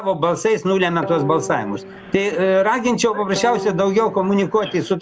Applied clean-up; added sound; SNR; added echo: none; Guitar; 13 dB; none.